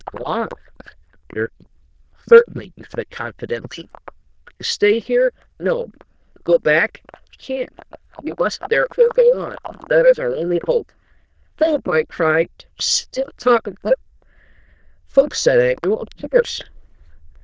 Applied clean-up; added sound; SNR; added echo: neural diffusion model UNIVERSE++.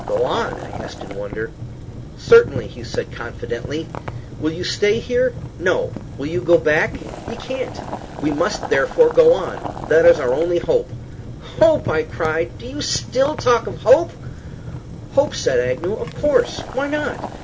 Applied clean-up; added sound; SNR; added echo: none; Boiling; 11 dB; none.